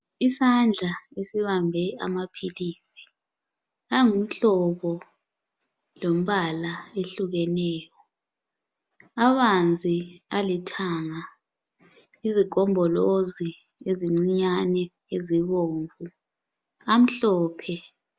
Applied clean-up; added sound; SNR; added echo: none; none; none; none.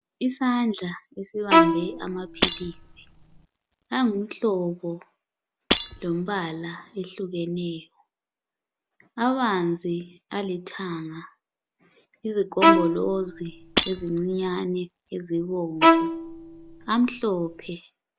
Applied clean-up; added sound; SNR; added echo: none; Bowed string instrument + Shatter; -4 dB; none.